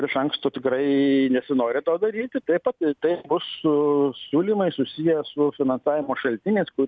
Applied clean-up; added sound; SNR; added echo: none; none; none; none.